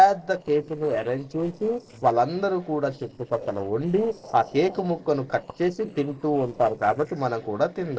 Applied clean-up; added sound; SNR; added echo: neural separator model SepFormer DNS4.